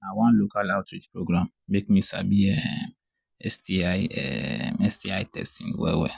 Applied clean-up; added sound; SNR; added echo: none; none; none; none.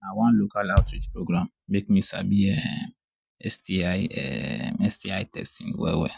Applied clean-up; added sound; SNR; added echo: neural mask model RNNoise.